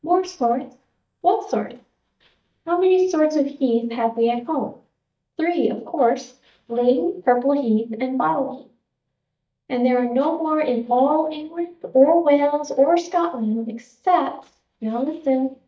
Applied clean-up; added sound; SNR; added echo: neural mask model DeepFilterNet 3.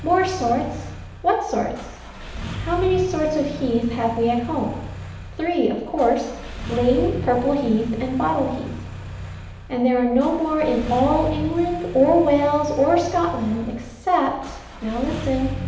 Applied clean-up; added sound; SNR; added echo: none; Engine starting; 11 dB; reverberation time 0.8 s.